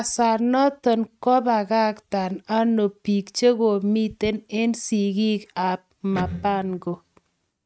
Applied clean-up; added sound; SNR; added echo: neural mask model RNNoise.